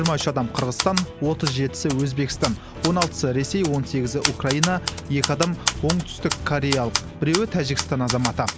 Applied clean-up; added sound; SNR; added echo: none; Typewriter; 7 dB; none.